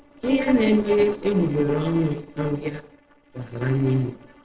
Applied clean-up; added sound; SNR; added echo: neural separator model SepFormer DNS4.